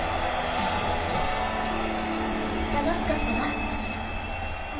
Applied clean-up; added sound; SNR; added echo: none; Subway, metro, underground; 5 dB; reverberation time 2.5 s.